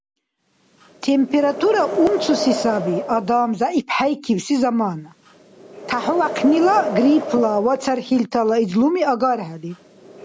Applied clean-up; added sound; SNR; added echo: none; Wind; 10 dB; none.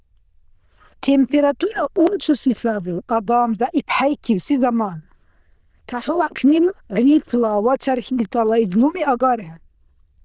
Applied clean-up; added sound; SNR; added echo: neural diffusion model UNIVERSE++.